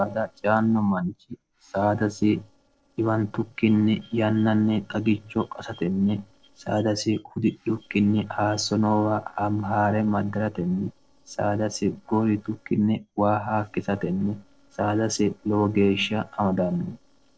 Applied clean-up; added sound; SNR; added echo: neural separator model SepFormer DNS4.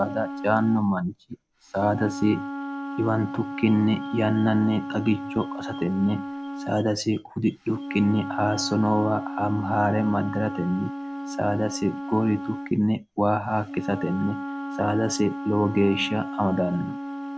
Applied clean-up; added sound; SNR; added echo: none; Wind instrument, woodwind instrument; 9 dB; none.